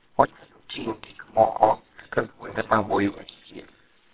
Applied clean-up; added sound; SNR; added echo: neural separator model SepFormer WHAMR!.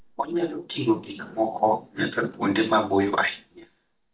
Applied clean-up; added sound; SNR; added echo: neural mask model DeepFilterNet 3.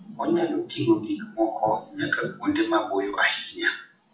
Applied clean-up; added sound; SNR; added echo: classical method WPE with log-MMSE.